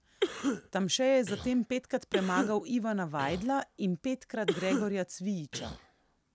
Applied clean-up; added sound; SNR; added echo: none; Cough; 5 dB; none.